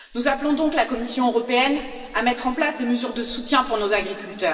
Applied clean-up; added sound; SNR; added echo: none; Meow; 19 dB; reverberation time 2.3 s.